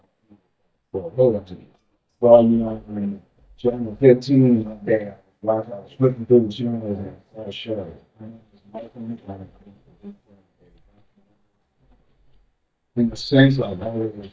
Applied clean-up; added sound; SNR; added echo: neural mask model DeepFilterNet 3.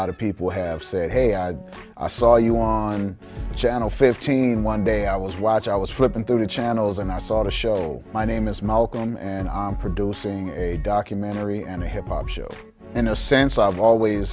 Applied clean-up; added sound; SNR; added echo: none; none; none; none.